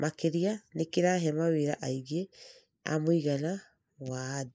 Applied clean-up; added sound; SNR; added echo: neural mask model Resemble Enhance denoiser.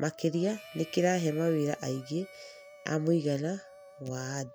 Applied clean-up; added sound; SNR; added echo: none; Musical instrument + Harmonica; 19 dB; none.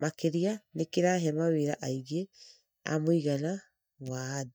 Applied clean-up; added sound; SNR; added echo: neural mask model DeepFilterNet 3.